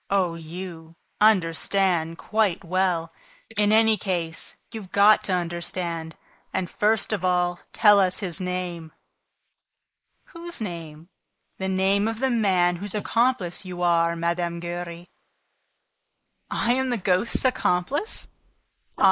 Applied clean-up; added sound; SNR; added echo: neural mask model Resemble Enhance denoiser.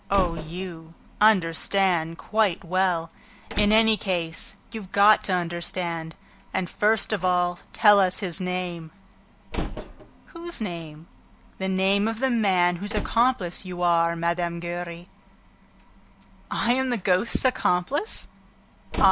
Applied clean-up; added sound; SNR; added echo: none; Slam; 13 dB; none.